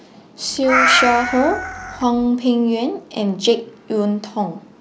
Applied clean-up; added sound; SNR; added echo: none; Meow; 0 dB; none.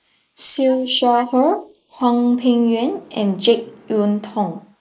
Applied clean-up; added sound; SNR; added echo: neural mask model Resemble Enhance denoiser.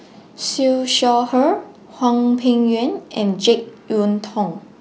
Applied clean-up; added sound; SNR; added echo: none; none; none; none.